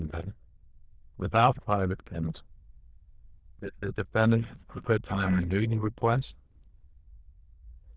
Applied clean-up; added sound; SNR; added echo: neural diffusion model UNIVERSE++.